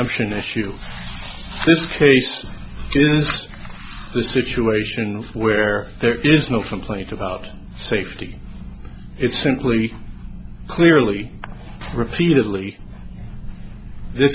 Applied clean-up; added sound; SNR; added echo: none; none; none; none.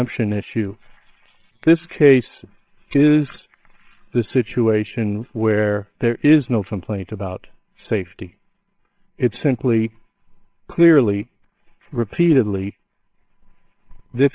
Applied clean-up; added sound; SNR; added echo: neural separator model SepFormer WHAMR!.